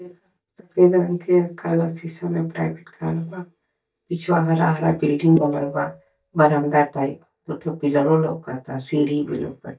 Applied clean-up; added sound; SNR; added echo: neural mask model DeepFilterNet 3.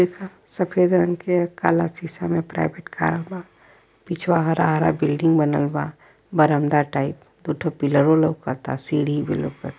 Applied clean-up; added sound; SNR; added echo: none; none; none; none.